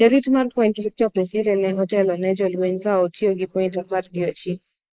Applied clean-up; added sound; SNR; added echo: neural mask model Resemble Enhance denoiser.